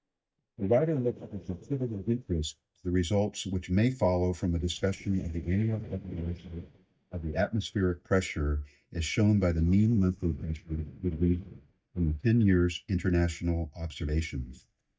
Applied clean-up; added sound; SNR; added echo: neural mask model DeepFilterNet 3.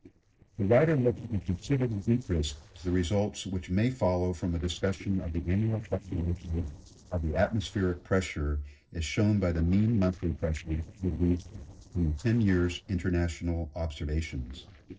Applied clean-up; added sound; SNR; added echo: neural separator model SepFormer DNS4.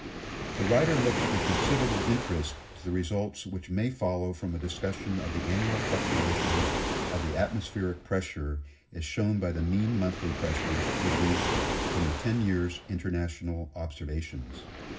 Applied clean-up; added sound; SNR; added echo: none; Waves, surf; 3 dB; reverberation time 0.4 s.